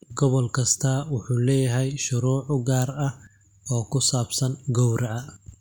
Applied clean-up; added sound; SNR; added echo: none; none; none; none.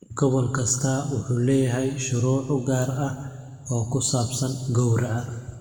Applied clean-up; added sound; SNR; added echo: none; none; none; reverberation time 1.7 s.